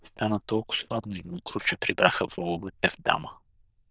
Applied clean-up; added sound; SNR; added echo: neural diffusion model UNIVERSE++.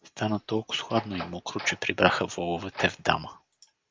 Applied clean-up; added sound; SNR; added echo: none; Door; 15 dB; none.